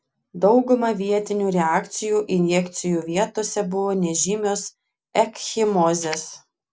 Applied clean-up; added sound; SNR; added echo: none; none; none; none.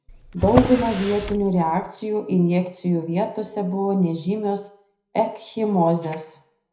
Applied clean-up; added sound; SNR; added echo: none; Drawer open or close; 5 dB; reverberation time 0.5 s.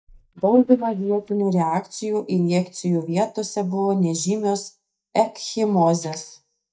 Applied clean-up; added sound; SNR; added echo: neural mask model DeepFilterNet 3.